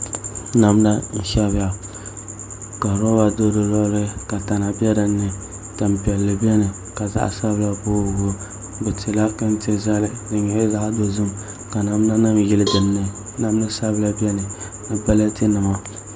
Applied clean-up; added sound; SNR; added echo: none; Cowbell; 12 dB; none.